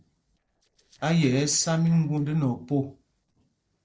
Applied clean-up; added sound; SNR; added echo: neural separator model SepFormer DNS4.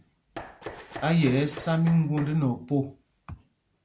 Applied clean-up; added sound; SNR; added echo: none; Gunshot, gunfire + Knock; 17 dB; none.